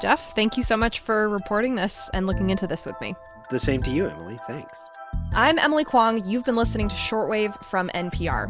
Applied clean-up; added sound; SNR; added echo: none; none; none; none.